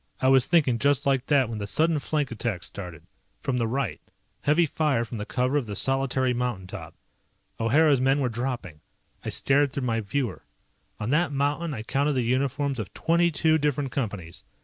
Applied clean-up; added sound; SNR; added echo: none; none; none; none.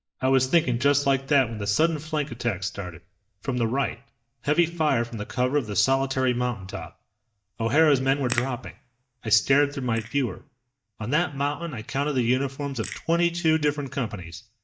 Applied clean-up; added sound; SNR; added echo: neural mask model DeepFilterNet 3.